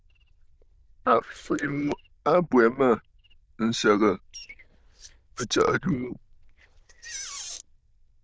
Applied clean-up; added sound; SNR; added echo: neural diffusion model UNIVERSE++.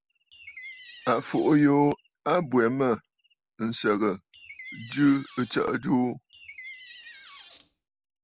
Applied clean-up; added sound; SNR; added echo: none; Door; 14 dB; none.